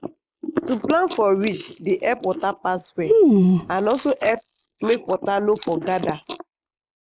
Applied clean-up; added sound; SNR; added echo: neural mask model Resemble Enhance denoiser.